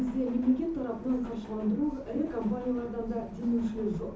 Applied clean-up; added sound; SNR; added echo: none; Subway, metro, underground; 15 dB; reverberation time 0.6 s.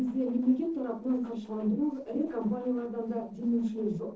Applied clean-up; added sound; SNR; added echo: neural separator model SepFormer DNS4.